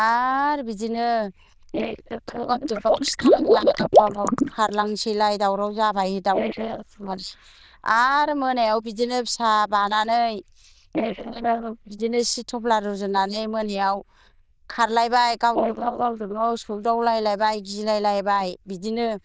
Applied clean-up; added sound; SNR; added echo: neural diffusion model UNIVERSE++.